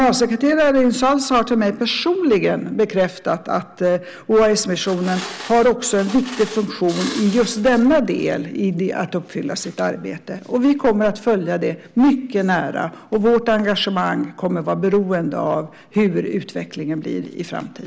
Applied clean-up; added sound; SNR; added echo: none; Glass; 15 dB; none.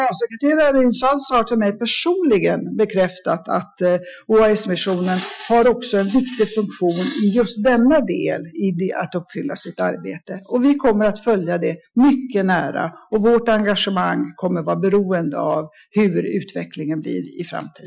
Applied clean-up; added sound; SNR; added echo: classical method Wiener filter.